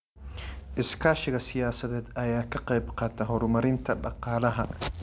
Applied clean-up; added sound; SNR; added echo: none; none; none; none.